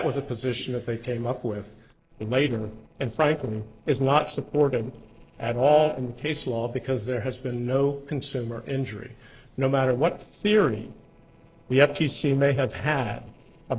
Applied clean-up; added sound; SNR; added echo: neural separator model SepFormer DNS4.